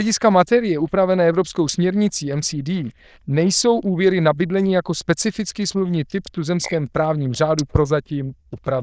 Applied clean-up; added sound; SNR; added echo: neural diffusion model UNIVERSE++.